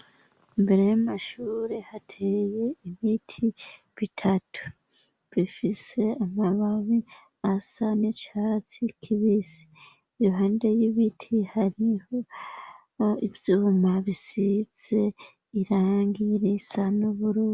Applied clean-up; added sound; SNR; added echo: none; none; none; none.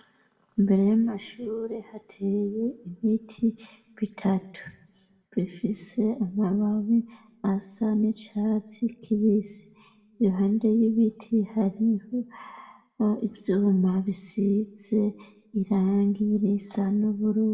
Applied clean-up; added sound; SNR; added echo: none; none; none; reverberation time 0.7 s.